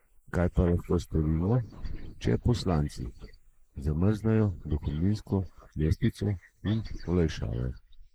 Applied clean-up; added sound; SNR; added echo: neural mask model Resemble Enhance denoiser.